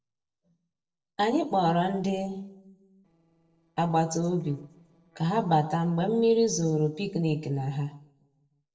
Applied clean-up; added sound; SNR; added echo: neural separator model SepFormer DNS4.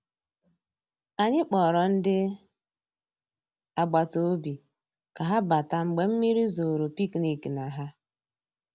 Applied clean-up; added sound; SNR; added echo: none; none; none; none.